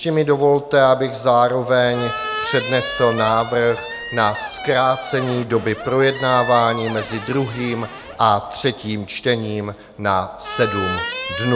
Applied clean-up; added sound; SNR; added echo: none; Squeak; 9 dB; none.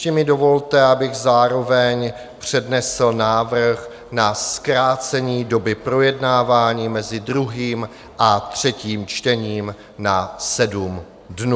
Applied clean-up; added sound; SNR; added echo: none; none; none; none.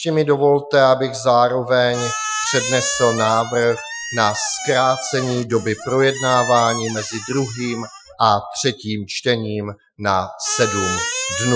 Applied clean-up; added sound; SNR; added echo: classical method Wiener filter.